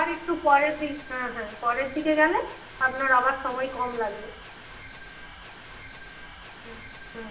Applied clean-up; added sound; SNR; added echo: none; Mechanisms; 16 dB; reverberation time 0.8 s.